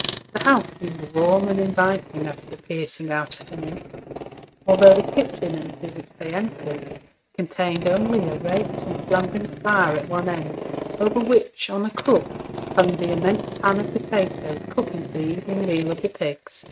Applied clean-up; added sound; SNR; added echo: neural mask model RNNoise.